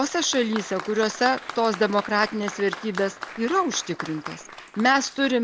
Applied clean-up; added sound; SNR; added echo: none; Applause; 13 dB; none.